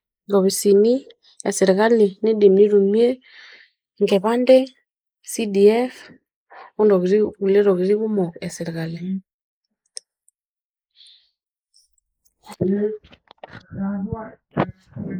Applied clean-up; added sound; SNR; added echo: neural mask model Resemble Enhance denoiser.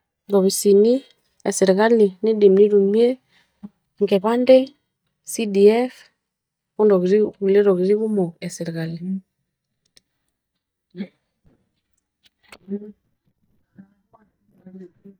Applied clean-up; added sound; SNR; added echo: neural mask model DeepFilterNet 3.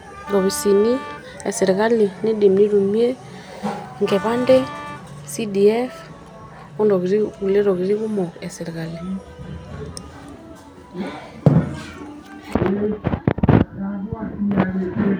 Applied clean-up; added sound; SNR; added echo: none; Wind instrument, woodwind instrument; 13 dB; none.